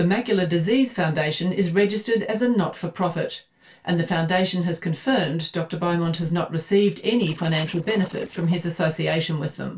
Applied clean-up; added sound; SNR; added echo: neural separator model SepFormer DNS4.